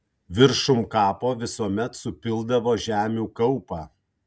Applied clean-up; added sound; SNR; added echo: none; none; none; none.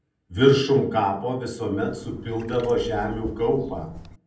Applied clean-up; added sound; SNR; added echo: none; Trickle, dribble / Chirp, tweet; 16 dB; reverberation time 0.6 s.